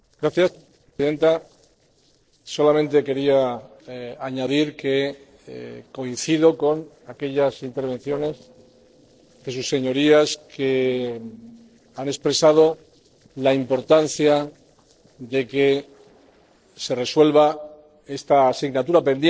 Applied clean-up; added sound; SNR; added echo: neural separator model SepFormer DNS4.